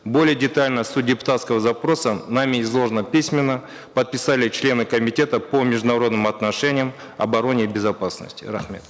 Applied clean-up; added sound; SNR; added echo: none; none; none; none.